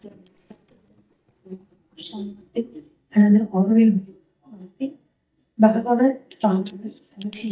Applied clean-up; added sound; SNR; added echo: neural mask model DeepFilterNet 3.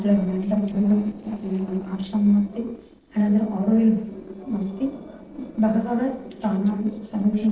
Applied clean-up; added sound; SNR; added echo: neural separator model SepFormer DNS4.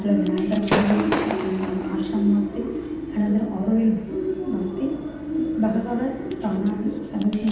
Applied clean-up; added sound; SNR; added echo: none; Gunshot, gunfire / Fireworks; 10 dB; reverberation time 0.8 s.